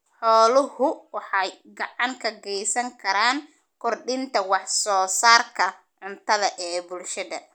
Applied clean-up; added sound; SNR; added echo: none; none; none; none.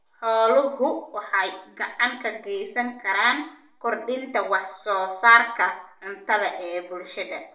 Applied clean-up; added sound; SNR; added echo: none; none; none; reverberation time 0.4 s.